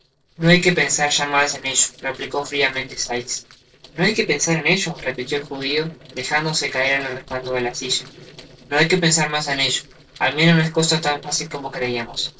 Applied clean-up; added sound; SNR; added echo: neural separator model SepFormer DNS4.